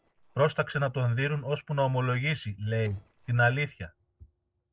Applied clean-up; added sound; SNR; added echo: neural separator model SepFormer DNS4.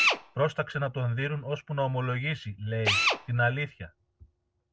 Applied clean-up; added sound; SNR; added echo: none; Drill; 3 dB; none.